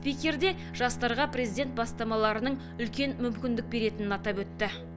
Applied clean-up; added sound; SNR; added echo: none; Bowed string instrument; 10 dB; none.